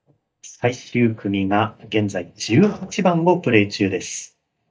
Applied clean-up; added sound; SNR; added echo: neural mask model DeepFilterNet 3.